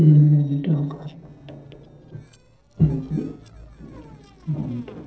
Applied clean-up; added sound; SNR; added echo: neural separator model SepFormer DNS4.